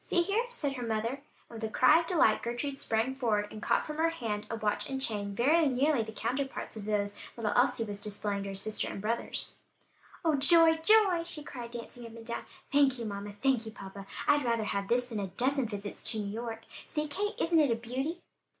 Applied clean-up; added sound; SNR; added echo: none; none; none; none.